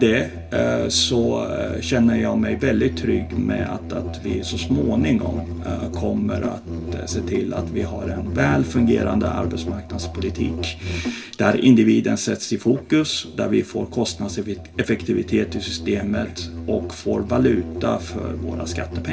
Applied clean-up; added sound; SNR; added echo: none; Musical instrument; 9 dB; reverberation time 0.2 s.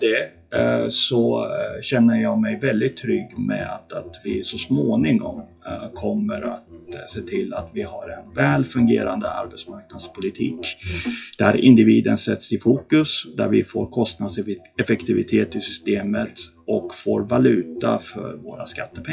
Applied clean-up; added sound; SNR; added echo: classical method WPE with log-MMSE.